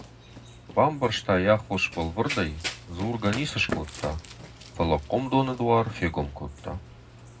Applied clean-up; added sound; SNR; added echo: none; Run; 13 dB; reverberation time 0.3 s.